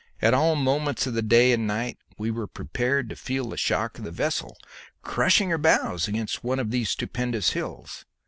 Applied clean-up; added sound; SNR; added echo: none; none; none; none.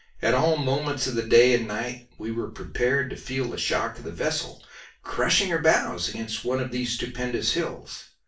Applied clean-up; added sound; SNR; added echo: none; none; none; reverberation time 0.3 s.